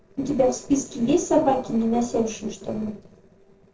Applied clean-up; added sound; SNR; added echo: neural separator model SepFormer DNS4.